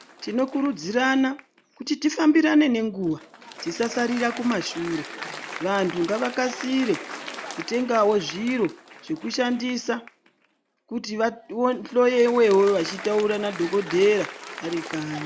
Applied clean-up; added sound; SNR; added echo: none; Applause; 15 dB; none.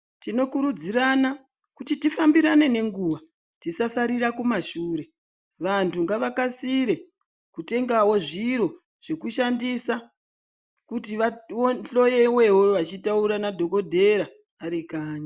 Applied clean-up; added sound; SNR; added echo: none; none; none; none.